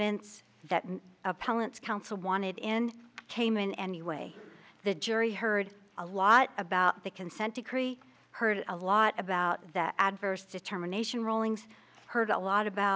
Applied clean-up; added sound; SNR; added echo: none; none; none; none.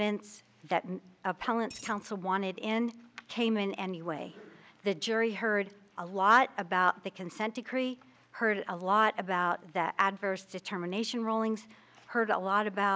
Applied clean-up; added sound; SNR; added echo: none; Coin (dropping); 16 dB; none.